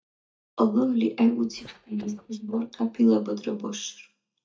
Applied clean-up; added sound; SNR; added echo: neural mask model DeepFilterNet 3.